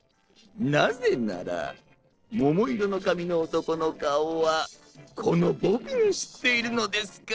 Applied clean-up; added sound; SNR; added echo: neural separator model SepFormer DNS4.